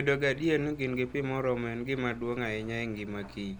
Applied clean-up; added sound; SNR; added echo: none; Engine; 18 dB; none.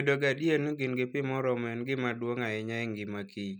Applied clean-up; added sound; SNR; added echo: none; none; none; none.